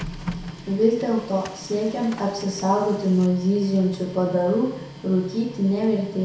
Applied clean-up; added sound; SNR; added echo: none; Printer; 14 dB; reverberation time 0.7 s.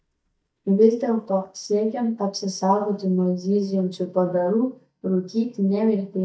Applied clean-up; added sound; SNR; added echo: neural mask model DeepFilterNet 3.